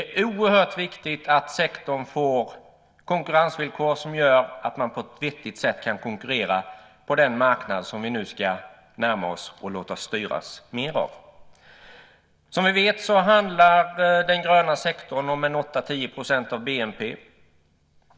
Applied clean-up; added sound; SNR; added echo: none; none; none; none.